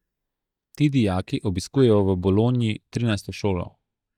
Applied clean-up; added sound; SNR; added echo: neural mask model DeepFilterNet 3.